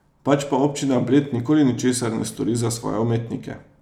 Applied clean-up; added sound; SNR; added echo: none; none; none; none.